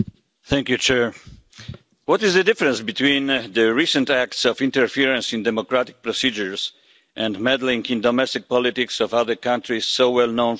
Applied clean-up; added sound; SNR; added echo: none; none; none; none.